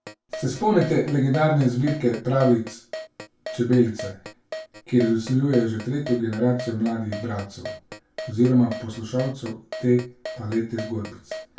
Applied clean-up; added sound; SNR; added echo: none; Keyboard (musical); 14 dB; reverberation time 0.2 s.